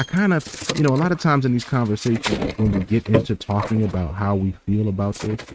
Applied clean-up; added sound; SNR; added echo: neural mask model RNNoise.